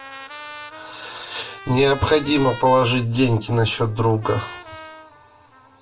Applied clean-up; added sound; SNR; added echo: none; Trumpet; 17 dB; reverberation time 0.2 s.